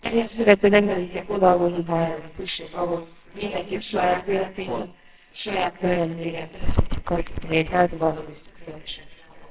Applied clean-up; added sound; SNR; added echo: neural separator model SepFormer WHAMR!.